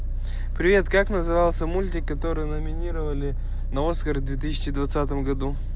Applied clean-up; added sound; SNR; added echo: none; none; none; none.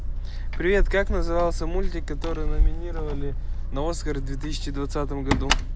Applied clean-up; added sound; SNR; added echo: none; Keys jangling; 1 dB; none.